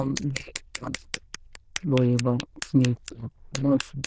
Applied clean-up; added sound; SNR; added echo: neural diffusion model UNIVERSE++.